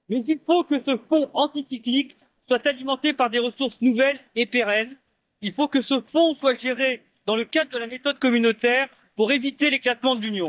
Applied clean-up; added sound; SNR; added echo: neural mask model DeepFilterNet 3.